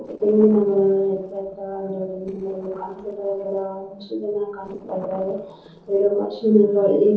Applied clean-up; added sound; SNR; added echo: neural separator model SepFormer DNS4.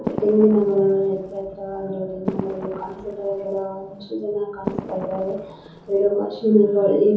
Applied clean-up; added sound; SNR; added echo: none; Fireworks; 13 dB; reverberation time 0.6 s.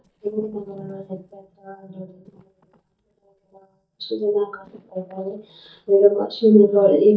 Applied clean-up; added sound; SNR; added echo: neural mask model DeepFilterNet 3.